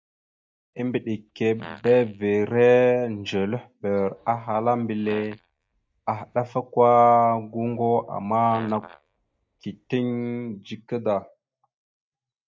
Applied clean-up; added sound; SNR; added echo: neural mask model DeepFilterNet 3.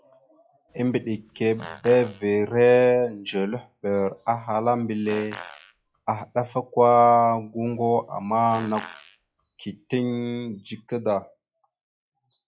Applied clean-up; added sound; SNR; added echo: classical method log-MMSE.